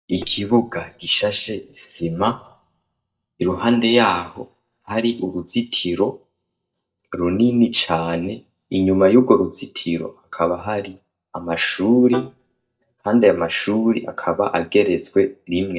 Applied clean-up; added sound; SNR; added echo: neural mask model DeepFilterNet 3.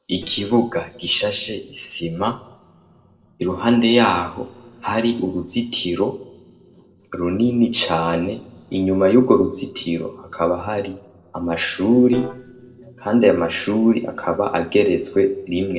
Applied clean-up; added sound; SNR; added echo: neural separator model SepFormer DNS4.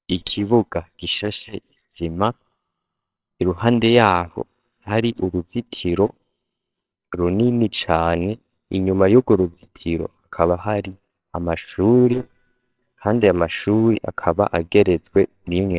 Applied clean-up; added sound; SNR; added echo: neural separator model SepFormer WHAMR!.